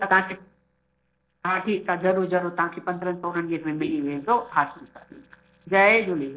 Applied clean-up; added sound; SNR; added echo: neural separator model SepFormer DNS4.